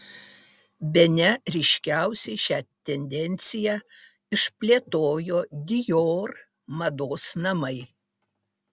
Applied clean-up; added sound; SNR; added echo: none; none; none; none.